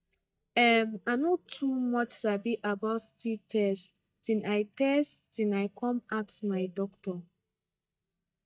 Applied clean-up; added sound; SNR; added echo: neural mask model DeepFilterNet 3.